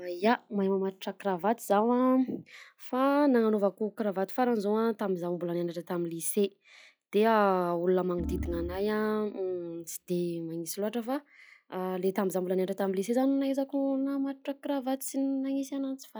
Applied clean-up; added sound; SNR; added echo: classical method log-MMSE.